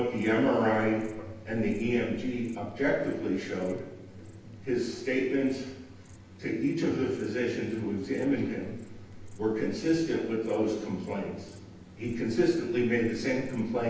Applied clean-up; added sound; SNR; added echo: none; Insect; 19 dB; reverberation time 0.9 s.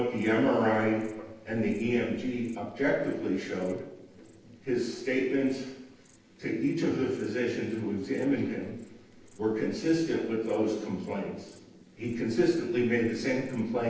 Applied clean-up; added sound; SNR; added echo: neural separator model SepFormer DNS4.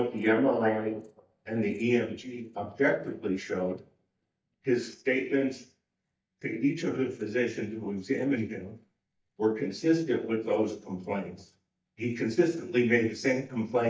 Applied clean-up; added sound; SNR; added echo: neural mask model DeepFilterNet 3.